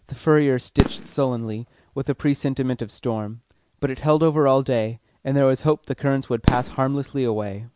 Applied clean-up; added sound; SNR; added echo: none; Fireworks; 9 dB; none.